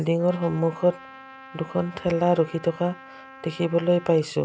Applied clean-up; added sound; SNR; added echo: none; Trumpet; 20 dB; none.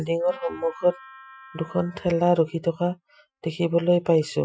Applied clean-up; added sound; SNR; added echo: classical method Wiener filter.